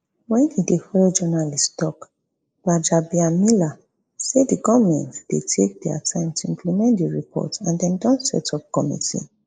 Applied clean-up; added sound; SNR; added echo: neural mask model Resemble Enhance denoiser.